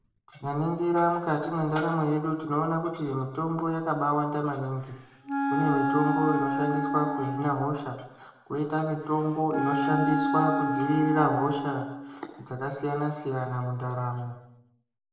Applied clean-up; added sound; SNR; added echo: none; Wind instrument, woodwind instrument; 1 dB; reverberation time 0.9 s.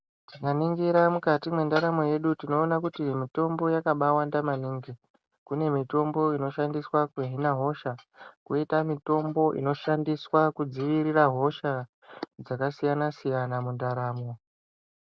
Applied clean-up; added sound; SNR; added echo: none; none; none; none.